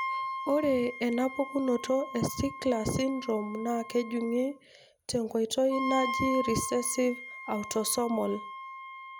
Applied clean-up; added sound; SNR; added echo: none; Wind instrument, woodwind instrument; 9 dB; none.